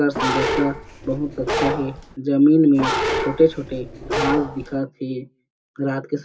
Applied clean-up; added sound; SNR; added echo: none; Bark; 4 dB; reverberation time 0.2 s.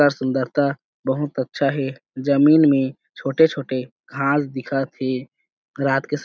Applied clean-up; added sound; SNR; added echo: none; none; none; none.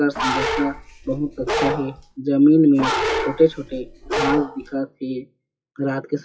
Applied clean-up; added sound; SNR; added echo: classical method WPE with log-MMSE.